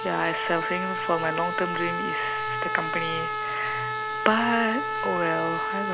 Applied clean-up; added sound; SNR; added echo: none; Trumpet; 1 dB; none.